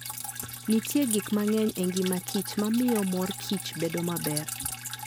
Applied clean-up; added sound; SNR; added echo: none; Drip; 8 dB; none.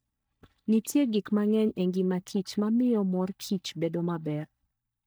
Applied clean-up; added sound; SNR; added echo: neural mask model DeepFilterNet 3.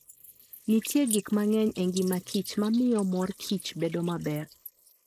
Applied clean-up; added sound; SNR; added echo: neural mask model Resemble Enhance denoiser.